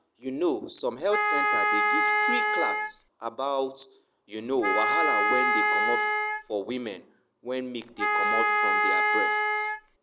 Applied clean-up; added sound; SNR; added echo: none; Wind instrument, woodwind instrument; -5 dB; none.